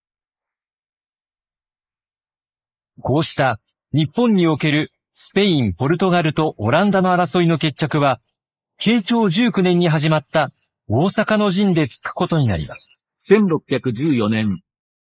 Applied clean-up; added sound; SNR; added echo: neural mask model Resemble Enhance denoiser.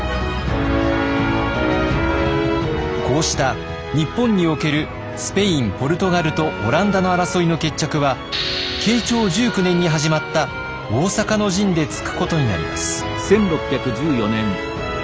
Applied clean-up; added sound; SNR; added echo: none; Wind instrument, woodwind instrument; 12 dB; none.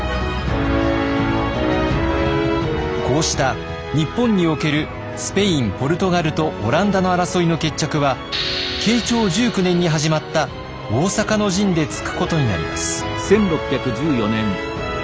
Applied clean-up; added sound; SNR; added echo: none; none; none; none.